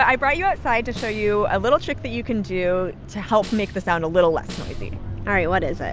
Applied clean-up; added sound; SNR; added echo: none; Snare drum; 19 dB; none.